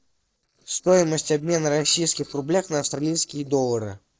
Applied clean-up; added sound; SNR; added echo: neural separator model SepFormer DNS4.